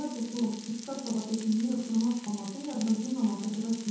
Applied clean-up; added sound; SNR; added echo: none; Frying (food); 16 dB; reverberation time 0.9 s.